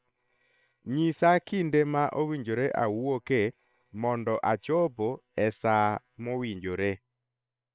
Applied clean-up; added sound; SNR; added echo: neural separator model SepFormer WHAM!.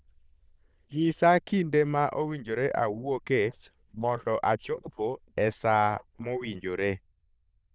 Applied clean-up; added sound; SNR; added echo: neural diffusion model UNIVERSE++.